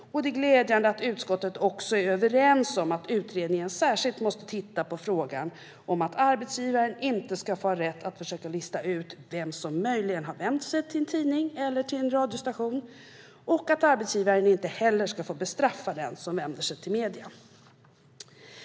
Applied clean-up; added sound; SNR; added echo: none; none; none; none.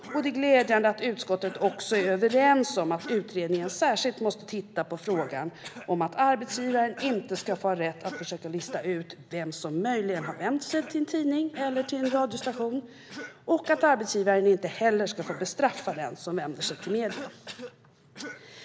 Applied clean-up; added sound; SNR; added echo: none; Cough; 17 dB; none.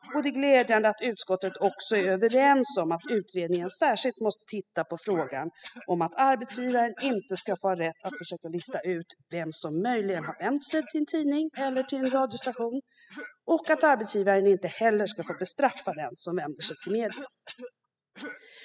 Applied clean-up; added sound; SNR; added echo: classical method spectral subtraction.